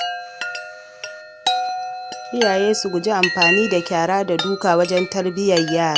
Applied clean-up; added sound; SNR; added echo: none; Chime; 5 dB; none.